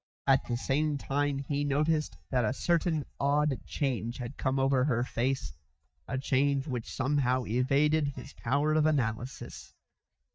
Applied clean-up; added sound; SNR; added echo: neural mask model DeepFilterNet 3.